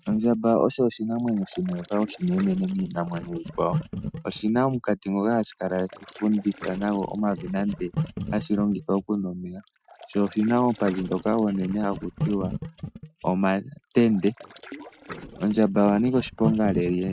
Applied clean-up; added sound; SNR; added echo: neural mask model RNNoise.